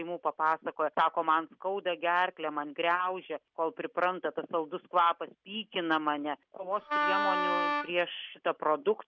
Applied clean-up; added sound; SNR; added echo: none; Wind instrument, woodwind instrument; -1 dB; none.